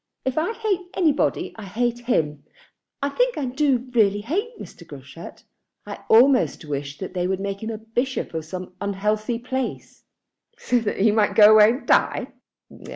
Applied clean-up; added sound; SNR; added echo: none; none; none; none.